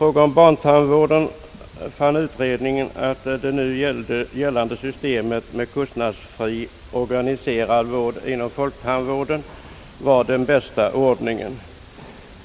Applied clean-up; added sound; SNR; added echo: none; none; none; none.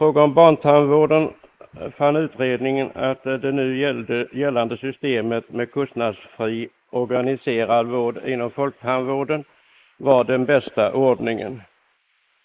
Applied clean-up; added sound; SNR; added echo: neural mask model Resemble Enhance denoiser.